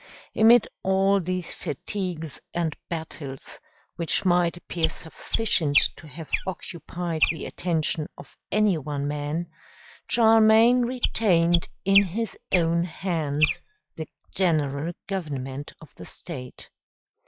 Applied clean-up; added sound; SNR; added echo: classical method log-MMSE.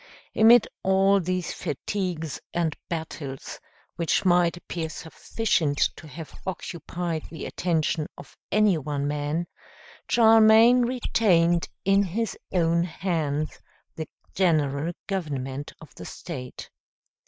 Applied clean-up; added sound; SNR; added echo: neural mask model DeepFilterNet 3.